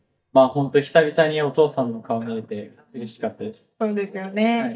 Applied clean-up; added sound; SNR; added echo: neural mask model DeepFilterNet 3.